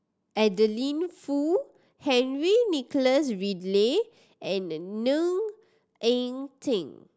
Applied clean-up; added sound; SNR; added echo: none; none; none; none.